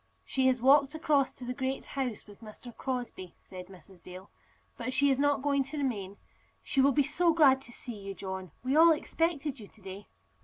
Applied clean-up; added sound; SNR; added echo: none; none; none; none.